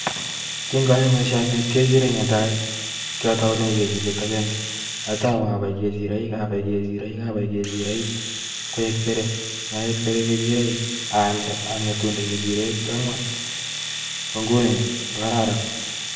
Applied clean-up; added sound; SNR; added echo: none; Domestic sounds, home sounds; 7 dB; reverberation time 1.0 s.